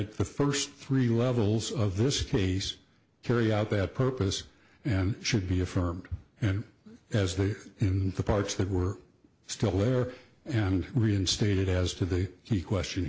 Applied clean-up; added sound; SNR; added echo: none; none; none; none.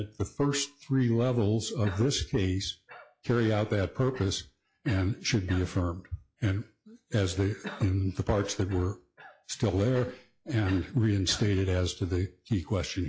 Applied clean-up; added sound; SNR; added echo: classical method log-MMSE.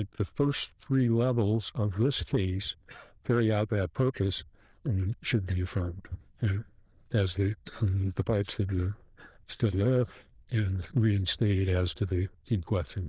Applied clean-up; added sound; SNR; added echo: neural diffusion model UNIVERSE++.